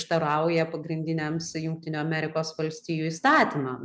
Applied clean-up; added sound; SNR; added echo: none; none; none; none.